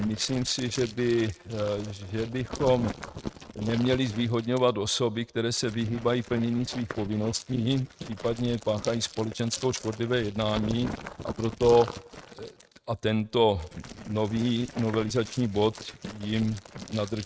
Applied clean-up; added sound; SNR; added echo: neural mask model RNNoise.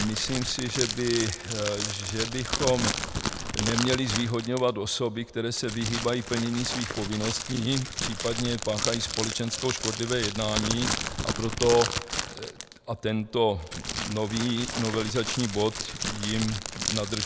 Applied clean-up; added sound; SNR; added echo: none; Crackle; 4 dB; none.